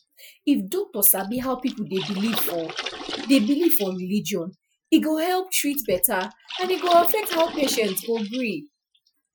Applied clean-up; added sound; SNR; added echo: classical method Wiener filter.